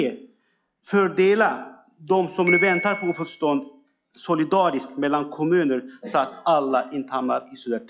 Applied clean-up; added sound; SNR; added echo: classical method log-MMSE.